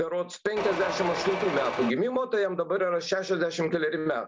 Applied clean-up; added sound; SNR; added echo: none; Mechanisms; 4 dB; none.